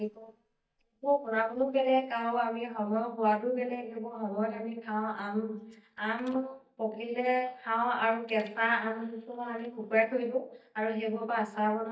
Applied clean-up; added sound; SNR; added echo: neural mask model DeepFilterNet 3.